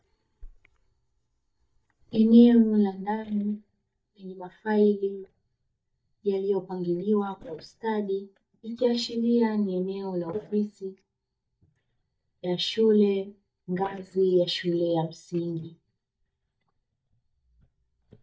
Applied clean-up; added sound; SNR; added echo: neural mask model DeepFilterNet 3.